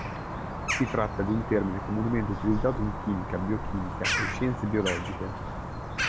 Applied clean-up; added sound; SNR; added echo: none; Bird vocalization, bird call, bird song; 2 dB; none.